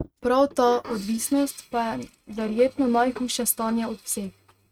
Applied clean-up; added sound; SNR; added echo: neural mask model RNNoise.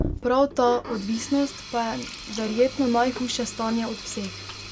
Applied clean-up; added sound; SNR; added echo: none; Sink (filling or washing); 10 dB; none.